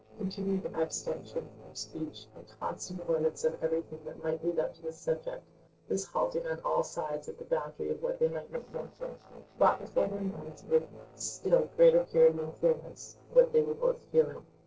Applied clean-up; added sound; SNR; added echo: neural separator model SepFormer DNS4.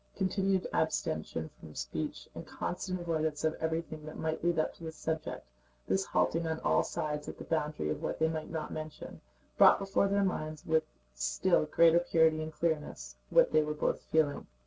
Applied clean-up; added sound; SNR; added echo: none; none; none; none.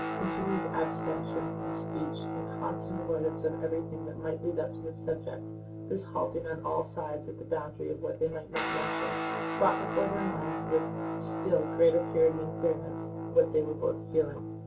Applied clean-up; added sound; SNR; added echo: none; Guitar; 4 dB; reverberation time 0.4 s.